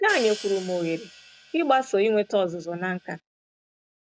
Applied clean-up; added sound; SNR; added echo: none; Hi-hat; 14 dB; none.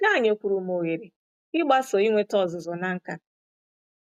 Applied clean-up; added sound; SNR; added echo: none; none; none; none.